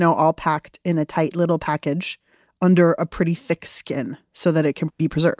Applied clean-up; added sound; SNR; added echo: none; none; none; none.